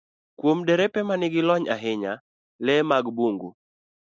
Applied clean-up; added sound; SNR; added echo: none; none; none; none.